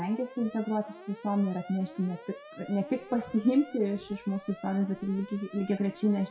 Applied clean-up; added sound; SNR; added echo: classical method WPE with log-MMSE.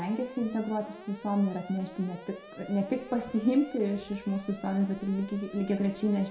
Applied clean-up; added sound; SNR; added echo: none; Alarm; 18 dB; reverberation time 0.6 s.